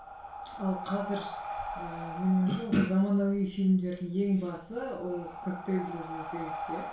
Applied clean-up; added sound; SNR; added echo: none; Breathing; 11 dB; reverberation time 0.3 s.